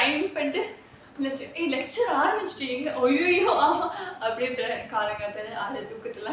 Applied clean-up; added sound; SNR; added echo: none; none; none; none.